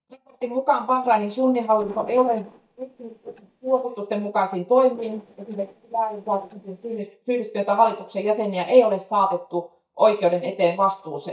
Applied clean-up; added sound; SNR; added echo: neural mask model DeepFilterNet 3.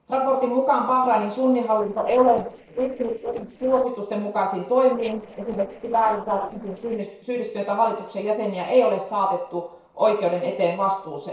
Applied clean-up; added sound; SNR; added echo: neural separator model SepFormer DNS4.